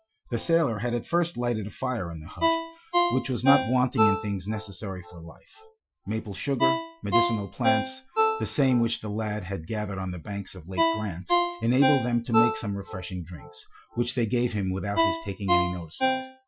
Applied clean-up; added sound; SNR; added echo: classical method Wiener filter.